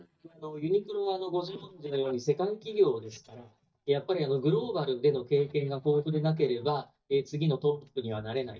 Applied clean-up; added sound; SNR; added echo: neural mask model DeepFilterNet 3.